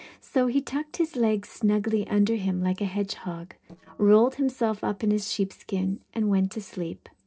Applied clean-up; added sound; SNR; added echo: neural separator model SepFormer DNS4.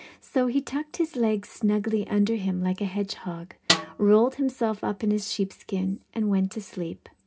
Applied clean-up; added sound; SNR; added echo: none; Snare drum; 2 dB; reverberation time 0.3 s.